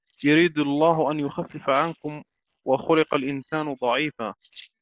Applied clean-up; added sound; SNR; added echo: neural separator model SepFormer DNS4.